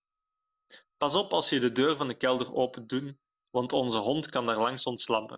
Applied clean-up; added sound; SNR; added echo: neural mask model DeepFilterNet 3.